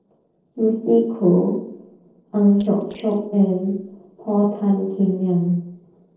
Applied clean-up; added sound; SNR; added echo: neural separator model SepFormer DNS4.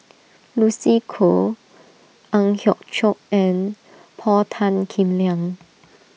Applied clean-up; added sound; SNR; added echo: none; none; none; none.